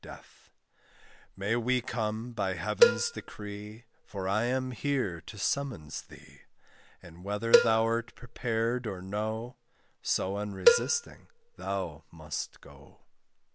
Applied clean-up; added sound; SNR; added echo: none; Cowbell; -2 dB; none.